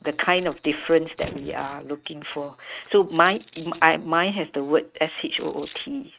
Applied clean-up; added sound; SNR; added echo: neural mask model RNNoise.